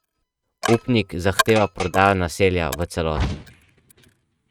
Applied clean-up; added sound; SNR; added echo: neural mask model RNNoise.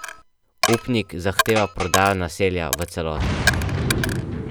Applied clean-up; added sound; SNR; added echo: none; Boom + Coin (dropping); 1 dB; none.